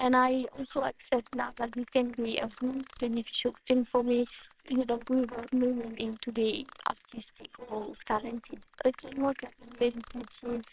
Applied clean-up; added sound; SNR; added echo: neural separator model SepFormer WHAMR!.